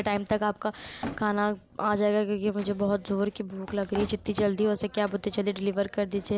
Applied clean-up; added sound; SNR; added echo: none; Drawer open or close; 17 dB; none.